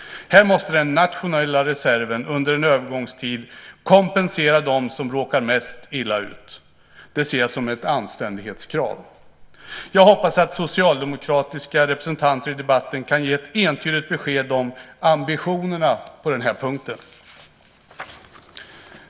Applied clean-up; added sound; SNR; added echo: none; none; none; none.